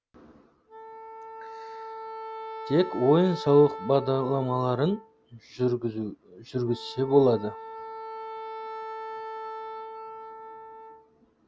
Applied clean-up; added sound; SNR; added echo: none; Wind instrument, woodwind instrument; 12 dB; none.